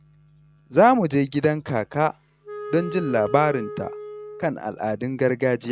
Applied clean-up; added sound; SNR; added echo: none; Wind instrument, woodwind instrument; 12 dB; none.